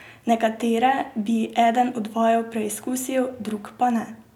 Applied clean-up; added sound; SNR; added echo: none; none; none; none.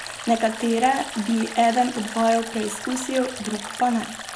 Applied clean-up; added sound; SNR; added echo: none; Stream; 11 dB; none.